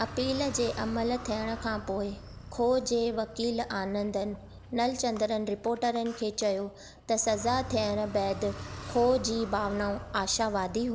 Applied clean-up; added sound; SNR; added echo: none; Car; 13 dB; none.